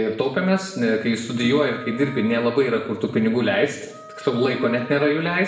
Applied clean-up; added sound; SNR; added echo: none; Wind instrument, woodwind instrument; 19 dB; reverberation time 0.8 s.